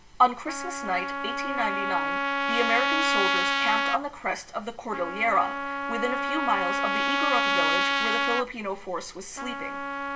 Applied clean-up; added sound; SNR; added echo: none; Trumpet; -2 dB; reverberation time 0.3 s.